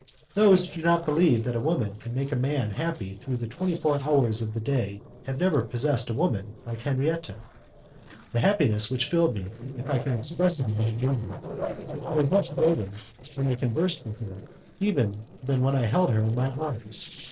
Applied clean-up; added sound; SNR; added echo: neural separator model SepFormer DNS4.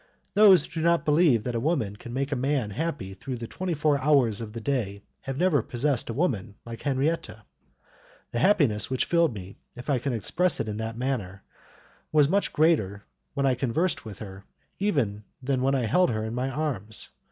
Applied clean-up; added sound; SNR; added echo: none; none; none; none.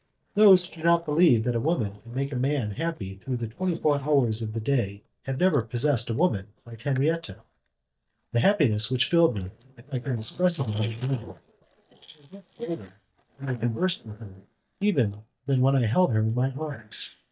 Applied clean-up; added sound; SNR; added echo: neural mask model DeepFilterNet 3.